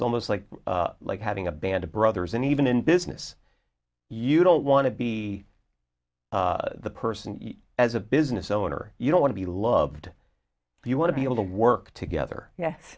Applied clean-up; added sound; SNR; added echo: none; none; none; none.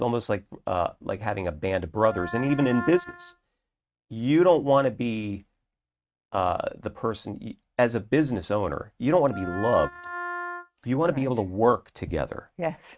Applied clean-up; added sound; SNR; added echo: neural mask model RNNoise.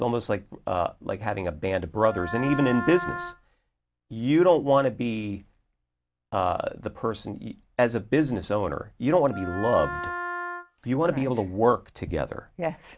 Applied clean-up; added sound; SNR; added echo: none; Wind instrument, woodwind instrument; 8 dB; none.